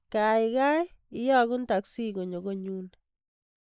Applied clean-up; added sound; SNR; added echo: neural mask model Resemble Enhance denoiser.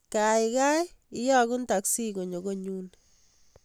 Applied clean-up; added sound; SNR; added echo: none; none; none; none.